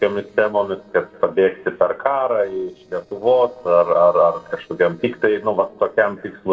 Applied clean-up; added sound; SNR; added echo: neural separator model SepFormer DNS4.